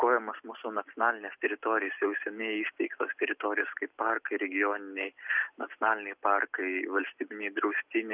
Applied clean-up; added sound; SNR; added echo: none; none; none; none.